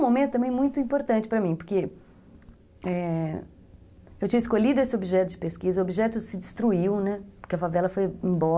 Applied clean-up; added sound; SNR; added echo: none; none; none; none.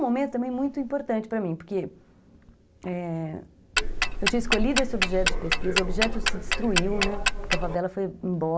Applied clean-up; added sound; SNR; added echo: none; Tick-tock; -4 dB; none.